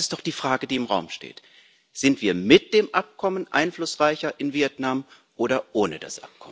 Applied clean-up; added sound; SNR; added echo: none; none; none; none.